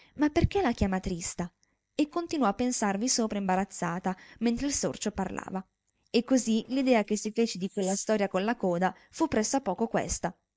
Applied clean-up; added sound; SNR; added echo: neural mask model Resemble Enhance denoiser.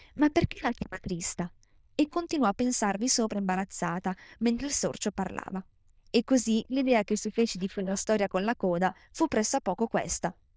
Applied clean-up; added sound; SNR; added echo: neural diffusion model UNIVERSE++.